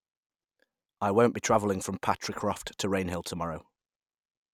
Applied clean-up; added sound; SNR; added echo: none; none; none; none.